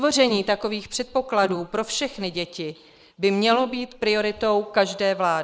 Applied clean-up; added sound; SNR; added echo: neural mask model Resemble Enhance denoiser.